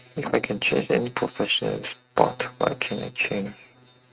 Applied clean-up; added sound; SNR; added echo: neural mask model RNNoise.